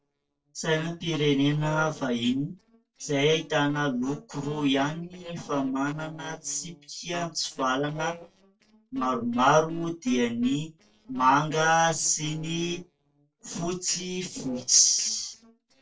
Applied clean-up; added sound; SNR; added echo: neural separator model SepFormer DNS4.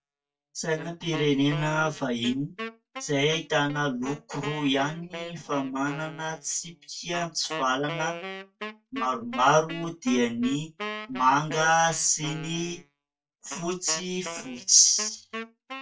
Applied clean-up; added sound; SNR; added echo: neural mask model DeepFilterNet 3.